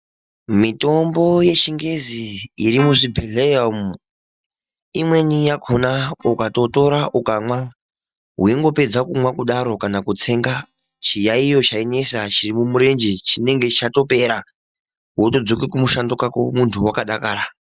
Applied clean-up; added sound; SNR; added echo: neural mask model DeepFilterNet 3.